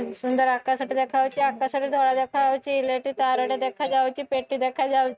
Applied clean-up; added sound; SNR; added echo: neural mask model RNNoise.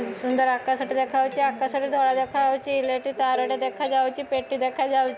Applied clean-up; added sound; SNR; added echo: none; Doorbell; 20 dB; none.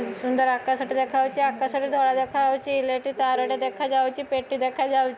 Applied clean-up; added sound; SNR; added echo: none; none; none; none.